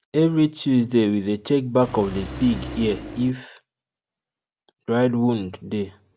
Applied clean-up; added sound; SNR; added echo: none; Engine; 10 dB; none.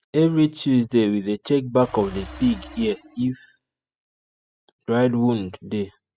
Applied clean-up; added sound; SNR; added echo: classical method spectral subtraction.